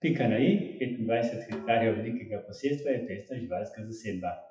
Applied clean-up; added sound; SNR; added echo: classical method WPE with log-MMSE.